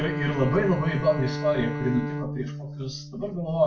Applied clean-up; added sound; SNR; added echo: none; Bowed string instrument; 5 dB; reverberation time 0.3 s.